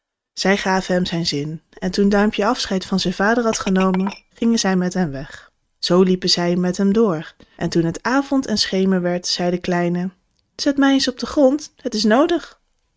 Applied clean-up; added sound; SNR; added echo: neural mask model RNNoise.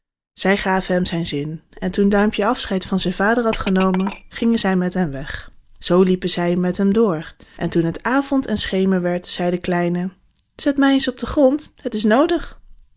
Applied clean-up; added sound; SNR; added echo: neural mask model DeepFilterNet 3.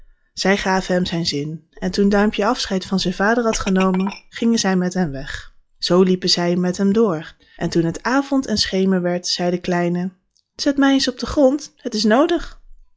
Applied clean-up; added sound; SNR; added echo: classical method log-MMSE.